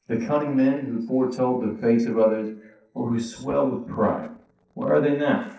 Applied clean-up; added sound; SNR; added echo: neural separator model SepFormer DNS4.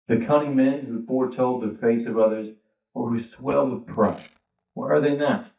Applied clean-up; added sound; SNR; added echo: neural mask model DeepFilterNet 3.